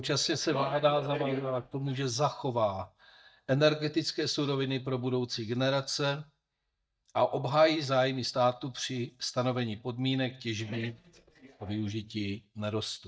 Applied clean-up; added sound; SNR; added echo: neural mask model DeepFilterNet 3.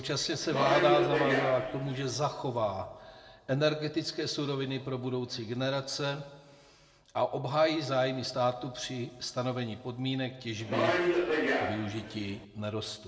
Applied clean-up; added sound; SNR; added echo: none; Subway, metro, underground; -2 dB; reverberation time 0.8 s.